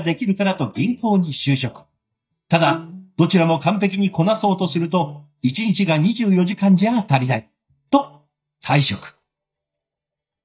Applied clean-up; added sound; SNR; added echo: neural mask model DeepFilterNet 3.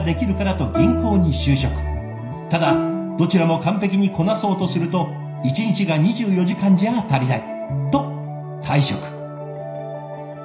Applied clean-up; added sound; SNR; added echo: none; Plucked string instrument; 6 dB; reverberation time 0.5 s.